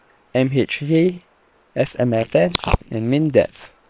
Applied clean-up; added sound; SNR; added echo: neural separator model SepFormer WHAM!.